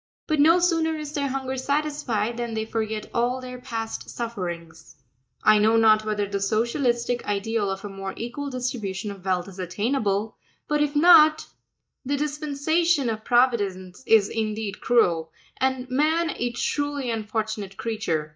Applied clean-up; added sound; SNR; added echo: neural mask model DeepFilterNet 3.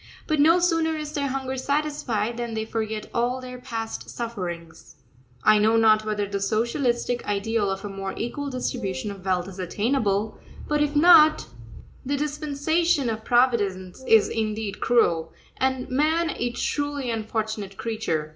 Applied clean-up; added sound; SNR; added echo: none; Wind instrument, woodwind instrument; 15 dB; reverberation time 0.4 s.